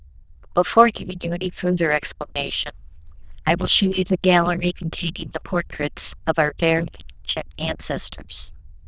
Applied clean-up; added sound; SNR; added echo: neural diffusion model UNIVERSE++.